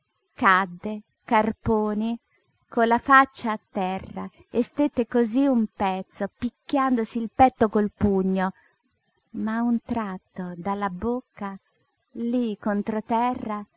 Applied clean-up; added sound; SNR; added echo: none; none; none; none.